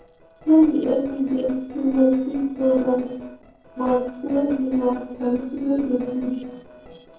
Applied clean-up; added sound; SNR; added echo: neural separator model SepFormer DNS4.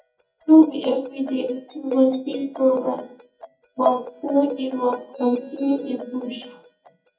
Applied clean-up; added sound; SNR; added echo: neural mask model DeepFilterNet 3.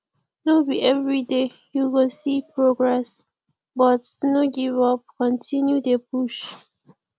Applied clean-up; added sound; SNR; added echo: none; none; none; none.